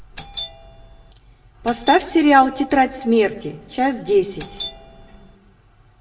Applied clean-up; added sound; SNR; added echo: none; Doorbell; 14 dB; reverberation time 1.1 s.